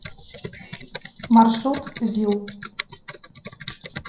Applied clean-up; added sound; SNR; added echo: none; Computer keyboard; 11 dB; reverberation time 0.6 s.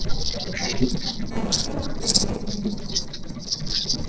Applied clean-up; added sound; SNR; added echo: neural separator model SepFormer DNS4.